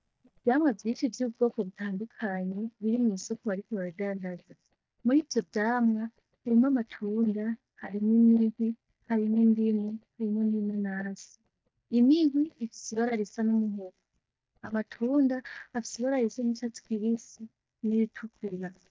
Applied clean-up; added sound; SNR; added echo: neural mask model DeepFilterNet 3.